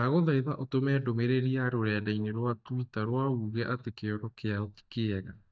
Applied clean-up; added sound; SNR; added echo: neural mask model DeepFilterNet 3.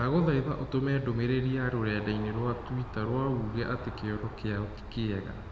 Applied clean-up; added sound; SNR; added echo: none; Aircraft; 12 dB; reverberation time 1.8 s.